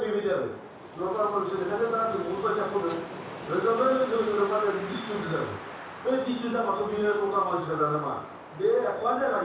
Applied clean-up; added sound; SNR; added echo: none; Wind; 13 dB; reverberation time 0.7 s.